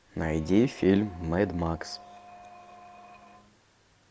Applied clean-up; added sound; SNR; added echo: none; Squeak; 20 dB; none.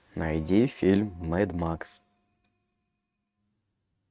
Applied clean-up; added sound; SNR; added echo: neural mask model RNNoise.